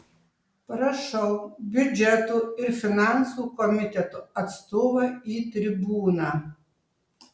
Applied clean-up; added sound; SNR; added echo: none; none; none; none.